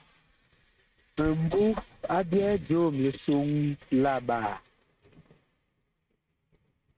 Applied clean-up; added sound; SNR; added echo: neural mask model RNNoise.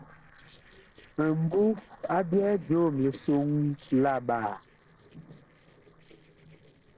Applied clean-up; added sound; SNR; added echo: neural separator model SepFormer DNS4.